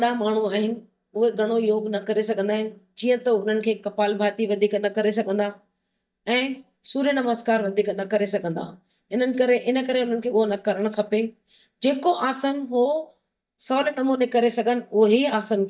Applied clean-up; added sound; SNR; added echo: neural mask model DeepFilterNet 3.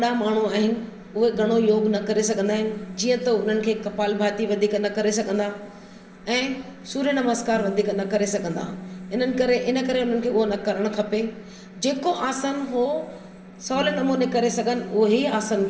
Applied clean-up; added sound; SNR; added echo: none; Bass guitar; 14 dB; reverberation time 1.8 s.